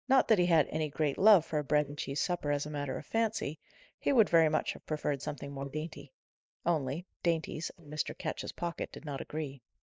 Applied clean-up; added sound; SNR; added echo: neural mask model DeepFilterNet 3.